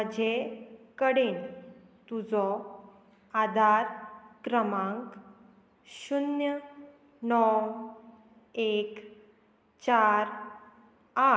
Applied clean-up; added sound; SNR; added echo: none; none; none; none.